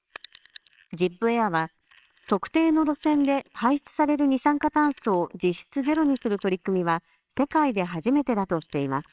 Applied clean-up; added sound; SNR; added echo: neural separator model SepFormer WHAMR!.